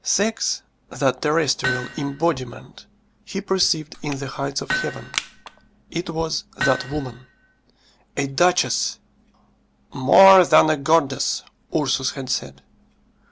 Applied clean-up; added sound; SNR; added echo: none; Hammer + Crushing; 9 dB; none.